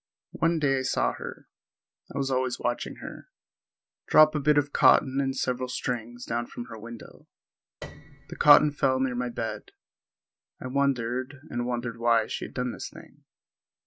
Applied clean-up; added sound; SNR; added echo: none; Piano; 19 dB; none.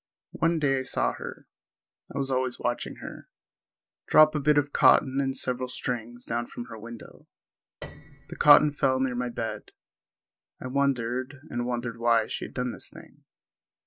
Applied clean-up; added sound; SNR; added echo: neural separator model SepFormer DNS4.